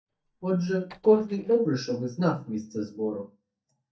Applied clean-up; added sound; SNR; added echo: neural mask model DeepFilterNet 3.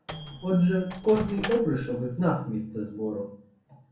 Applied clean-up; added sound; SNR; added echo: none; Microwave oven; 12 dB; reverberation time 0.6 s.